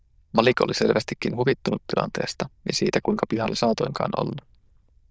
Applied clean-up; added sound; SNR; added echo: neural diffusion model UNIVERSE++.